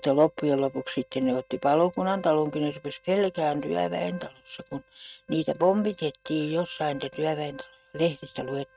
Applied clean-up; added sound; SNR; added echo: neural mask model RNNoise.